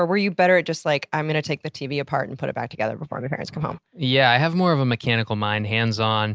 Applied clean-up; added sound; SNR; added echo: neural mask model Resemble Enhance denoiser.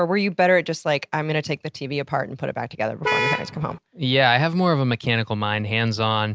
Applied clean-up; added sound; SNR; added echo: none; Vehicle horn, car horn, honking; 2 dB; none.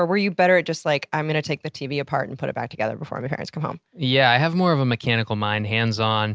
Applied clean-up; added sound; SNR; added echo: none; none; none; none.